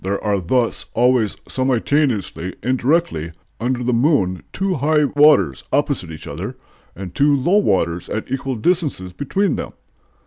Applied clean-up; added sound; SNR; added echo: none; none; none; none.